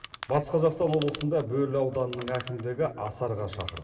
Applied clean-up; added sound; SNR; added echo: none; Clock; 12 dB; reverberation time 2.8 s.